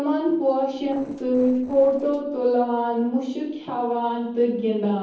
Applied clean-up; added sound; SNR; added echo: neural separator model SepFormer DNS4.